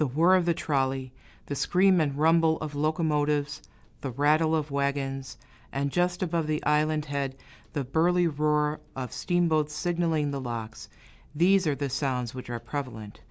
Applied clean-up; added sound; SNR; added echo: none; none; none; none.